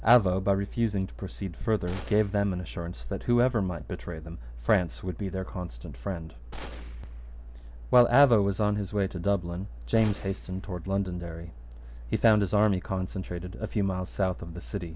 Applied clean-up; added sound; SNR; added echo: none; Gunshot, gunfire; 17 dB; none.